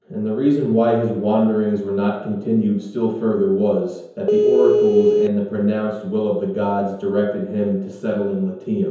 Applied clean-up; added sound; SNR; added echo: none; Telephone; -4 dB; reverberation time 0.9 s.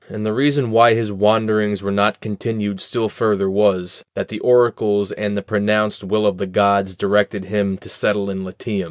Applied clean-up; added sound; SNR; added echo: none; none; none; none.